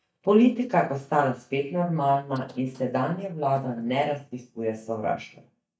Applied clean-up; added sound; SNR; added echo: neural mask model DeepFilterNet 3.